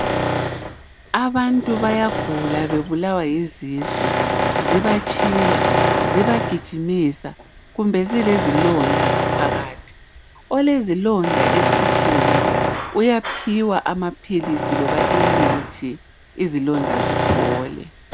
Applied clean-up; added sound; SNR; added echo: none; Tools; 0 dB; none.